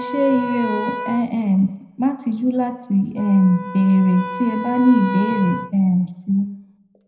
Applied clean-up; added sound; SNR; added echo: none; Wind instrument, woodwind instrument; 11 dB; reverberation time 0.7 s.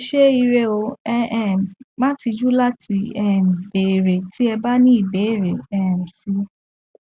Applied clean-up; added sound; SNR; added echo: none; none; none; none.